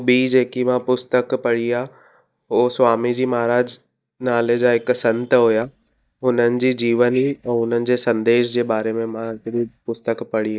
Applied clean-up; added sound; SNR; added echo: neural mask model DeepFilterNet 3.